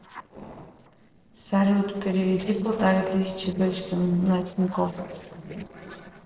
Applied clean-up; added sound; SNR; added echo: neural separator model SepFormer DNS4.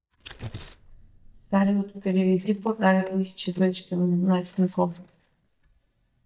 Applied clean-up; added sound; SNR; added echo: neural mask model DeepFilterNet 3.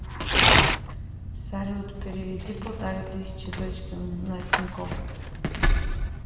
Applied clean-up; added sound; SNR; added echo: none; Tearing; -4 dB; reverberation time 1.3 s.